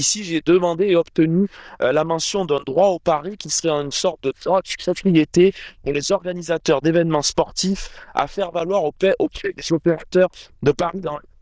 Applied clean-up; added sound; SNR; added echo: neural diffusion model UNIVERSE++.